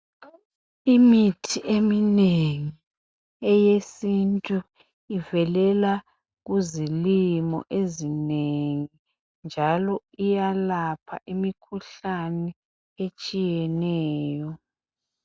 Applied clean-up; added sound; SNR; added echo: none; none; none; none.